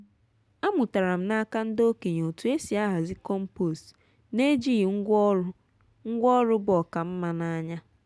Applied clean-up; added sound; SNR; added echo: none; none; none; none.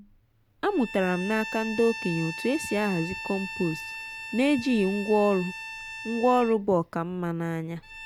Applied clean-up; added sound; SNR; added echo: none; Bowed string instrument; 12 dB; none.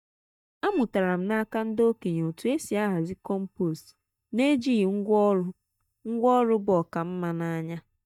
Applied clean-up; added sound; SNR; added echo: neural mask model DeepFilterNet 3.